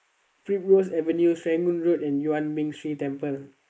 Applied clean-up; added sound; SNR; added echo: neural mask model Resemble Enhance denoiser.